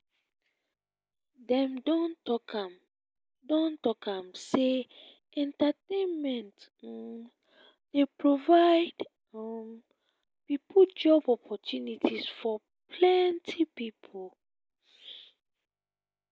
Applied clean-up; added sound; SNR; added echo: none; none; none; none.